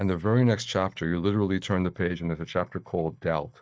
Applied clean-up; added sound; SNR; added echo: neural mask model DeepFilterNet 3.